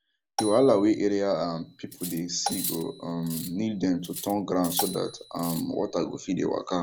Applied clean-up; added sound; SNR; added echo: none; Marimba, xylophone + Cutlery, silverware; 11 dB; none.